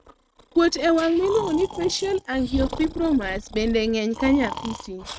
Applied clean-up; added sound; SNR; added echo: neural mask model RNNoise.